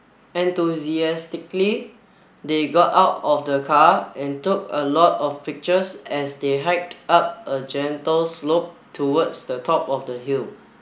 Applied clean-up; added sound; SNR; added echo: none; none; none; none.